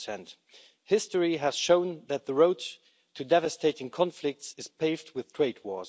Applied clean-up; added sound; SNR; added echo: none; none; none; none.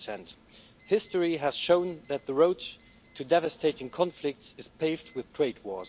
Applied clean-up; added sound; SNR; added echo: none; Alarm; 7 dB; none.